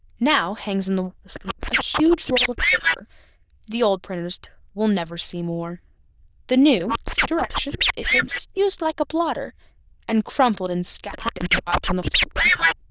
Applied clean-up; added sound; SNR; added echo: neural diffusion model UNIVERSE++.